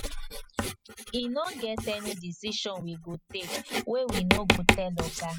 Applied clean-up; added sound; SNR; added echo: classical method spectral subtraction.